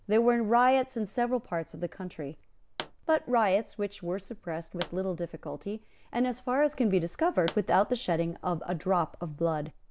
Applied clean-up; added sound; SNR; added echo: none; Explosion; 15 dB; none.